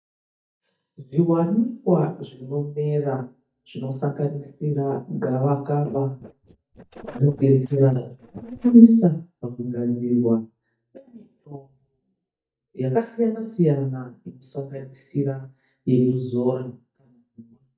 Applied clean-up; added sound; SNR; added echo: neural mask model DeepFilterNet 3.